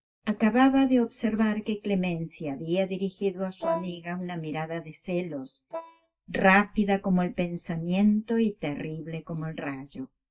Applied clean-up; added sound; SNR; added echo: neural mask model DeepFilterNet 3.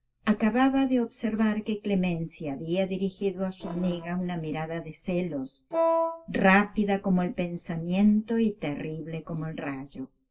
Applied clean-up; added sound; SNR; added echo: neural separator model SepFormer DNS4.